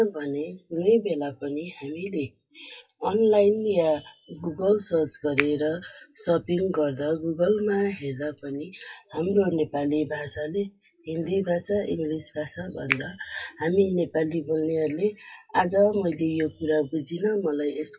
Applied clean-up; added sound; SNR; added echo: classical method WPE with log-MMSE.